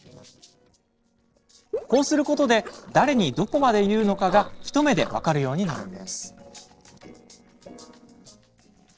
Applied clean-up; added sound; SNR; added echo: neural separator model SepFormer DNS4.